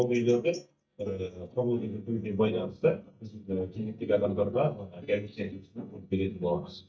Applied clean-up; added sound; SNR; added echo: neural mask model DeepFilterNet 3.